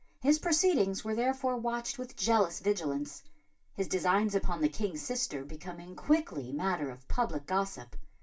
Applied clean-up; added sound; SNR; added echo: none; none; none; reverberation time 0.2 s.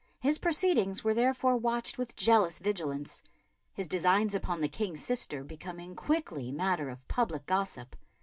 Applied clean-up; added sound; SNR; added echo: none; none; none; none.